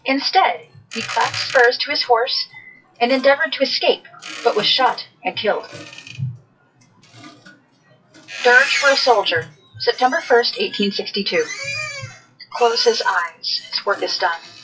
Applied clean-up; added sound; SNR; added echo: classical method WPE with log-MMSE.